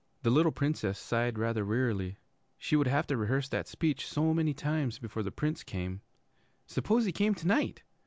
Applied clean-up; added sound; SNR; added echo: none; none; none; none.